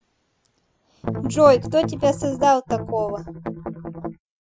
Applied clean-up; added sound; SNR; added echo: classical method Wiener filter.